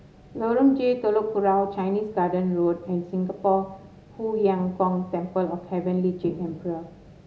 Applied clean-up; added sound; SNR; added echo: none; none; none; none.